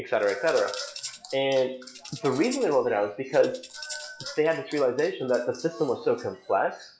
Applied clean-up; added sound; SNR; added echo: classical method log-MMSE.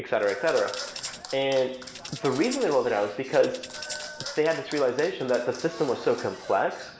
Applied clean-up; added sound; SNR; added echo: none; Applause / Clapping + Tambourine; 13 dB; none.